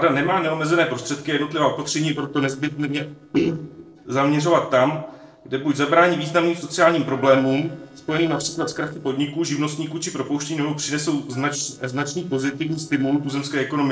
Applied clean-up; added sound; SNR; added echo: neural separator model SepFormer DNS4.